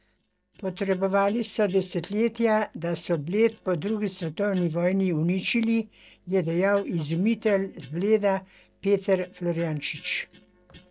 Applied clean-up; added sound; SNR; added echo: neural separator model SepFormer DNS4.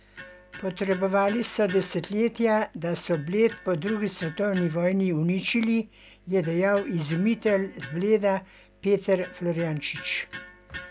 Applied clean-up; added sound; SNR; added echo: none; Electric guitar; 19 dB; none.